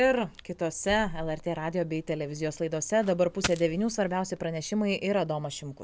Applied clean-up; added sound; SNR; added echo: none; Coin (dropping); 5 dB; none.